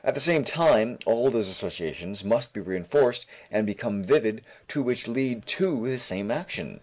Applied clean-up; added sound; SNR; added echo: neural mask model Resemble Enhance denoiser.